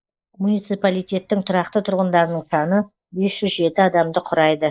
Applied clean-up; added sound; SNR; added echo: neural mask model Resemble Enhance denoiser.